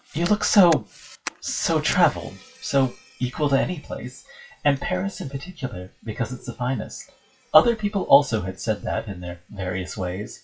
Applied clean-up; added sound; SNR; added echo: classical method WPE with log-MMSE.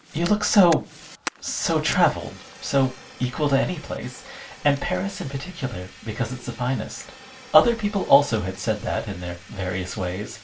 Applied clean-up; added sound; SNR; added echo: none; Fire; 19 dB; reverberation time 0.2 s.